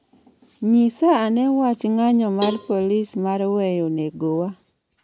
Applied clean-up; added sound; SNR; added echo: none; Cowbell; 13 dB; none.